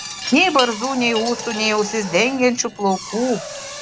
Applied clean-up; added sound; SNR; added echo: none; Drill + Wind chime; 10 dB; none.